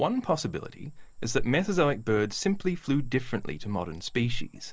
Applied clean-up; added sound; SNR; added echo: none; Cricket / Frog; 7 dB; none.